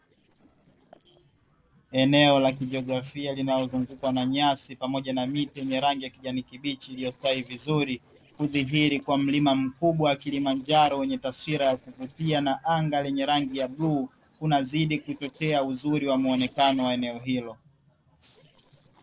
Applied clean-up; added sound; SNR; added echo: neural separator model SepFormer DNS4.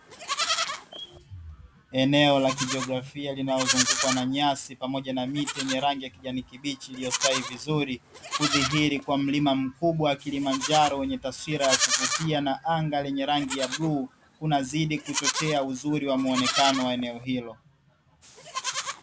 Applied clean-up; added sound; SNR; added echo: none; Livestock, farm animals, working animals; 5 dB; none.